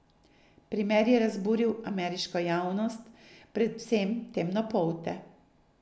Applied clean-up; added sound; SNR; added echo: none; none; none; none.